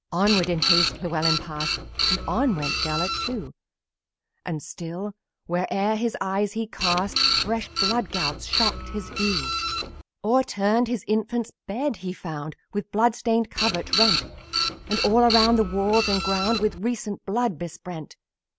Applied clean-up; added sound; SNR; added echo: none; Printer; 1 dB; none.